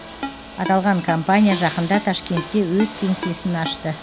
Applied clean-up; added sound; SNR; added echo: none; Ringtone + Ocean / Boat, Water vehicle; 11 dB; none.